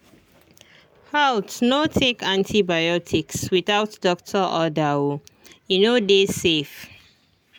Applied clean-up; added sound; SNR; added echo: none; none; none; none.